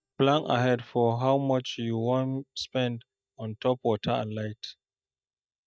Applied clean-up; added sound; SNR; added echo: neural mask model DeepFilterNet 3.